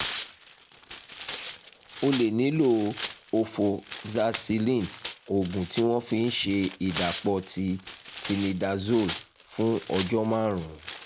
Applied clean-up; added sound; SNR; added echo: none; Tearing; 13 dB; none.